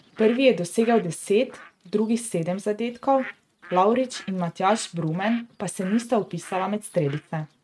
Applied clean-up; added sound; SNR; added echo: neural mask model RNNoise.